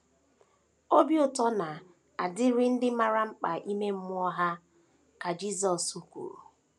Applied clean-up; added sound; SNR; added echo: none; none; none; none.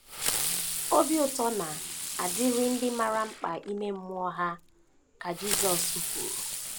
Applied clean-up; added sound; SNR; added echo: none; Fireworks; 3 dB; none.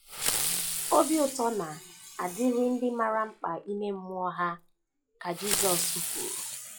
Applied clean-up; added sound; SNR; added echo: classical method log-MMSE.